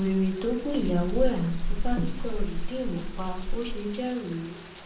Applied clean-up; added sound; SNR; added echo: none; Rain; -1 dB; reverberation time 0.6 s.